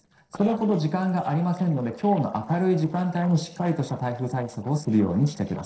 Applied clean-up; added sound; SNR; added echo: neural separator model SepFormer DNS4.